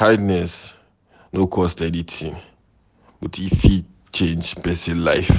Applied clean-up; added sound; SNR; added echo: none; none; none; none.